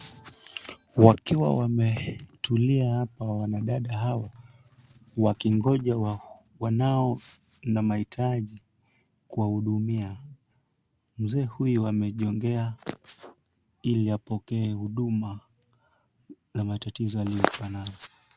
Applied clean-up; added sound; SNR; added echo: none; none; none; none.